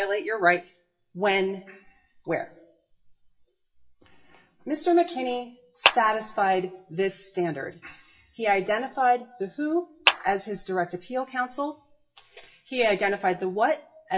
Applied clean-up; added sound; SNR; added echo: classical method WPE with log-MMSE.